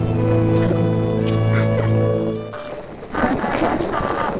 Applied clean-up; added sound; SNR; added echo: neural separator model SepFormer DNS4.